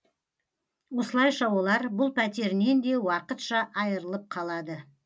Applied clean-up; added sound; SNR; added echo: none; none; none; none.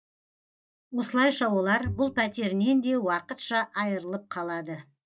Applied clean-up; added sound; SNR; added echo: neural mask model DeepFilterNet 3.